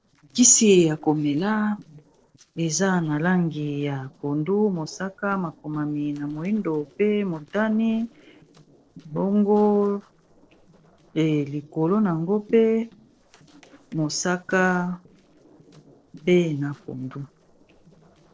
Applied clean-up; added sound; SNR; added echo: neural separator model SepFormer DNS4.